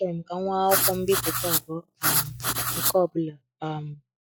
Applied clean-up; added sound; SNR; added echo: classical method log-MMSE.